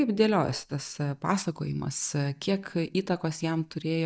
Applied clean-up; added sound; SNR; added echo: neural mask model DeepFilterNet 3.